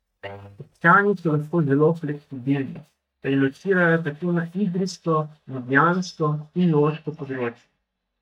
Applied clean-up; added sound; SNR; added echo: neural mask model DeepFilterNet 3.